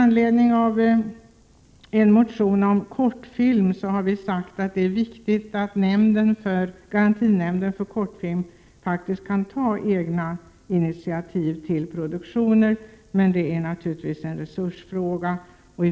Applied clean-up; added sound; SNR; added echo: none; none; none; none.